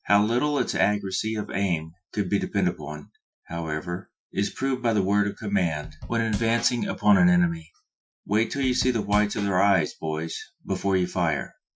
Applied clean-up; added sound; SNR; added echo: classical method Wiener filter.